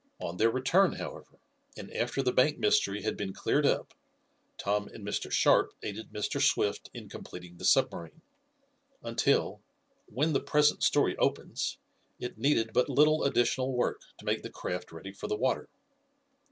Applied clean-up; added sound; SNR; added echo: none; none; none; none.